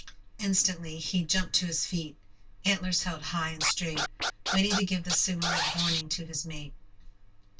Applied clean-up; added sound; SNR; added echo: none; Scratching (performance technique); 1 dB; reverberation time 0.1 s.